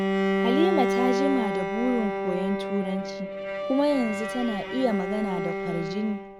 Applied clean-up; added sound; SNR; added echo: none; Bowed string instrument; 0 dB; none.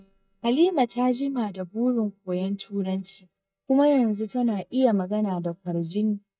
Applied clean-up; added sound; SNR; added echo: neural mask model DeepFilterNet 3.